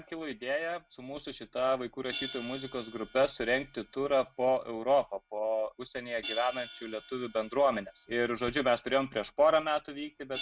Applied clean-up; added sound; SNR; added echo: none; Hi-hat; 15 dB; none.